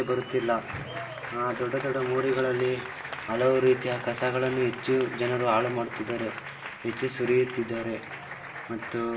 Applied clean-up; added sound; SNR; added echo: none; Applause; 11 dB; reverberation time 0.8 s.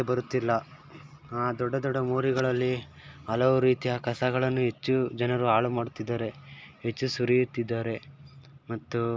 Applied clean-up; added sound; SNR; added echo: none; none; none; none.